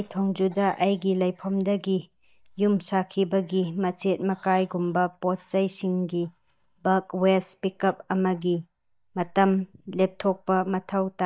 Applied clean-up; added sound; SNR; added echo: neural mask model DeepFilterNet 3.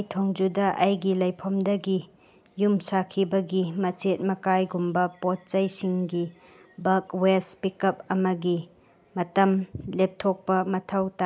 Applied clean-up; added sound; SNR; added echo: none; none; none; none.